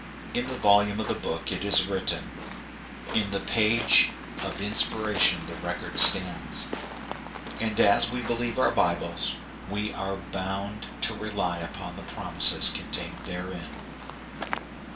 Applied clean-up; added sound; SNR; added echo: none; Waves, surf; 11 dB; reverberation time 0.3 s.